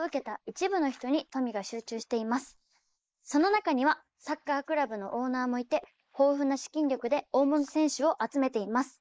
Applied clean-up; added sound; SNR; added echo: neural mask model Resemble Enhance denoiser.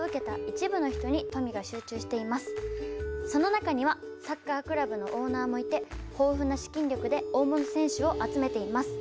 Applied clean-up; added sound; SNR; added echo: none; Telephone; 7 dB; none.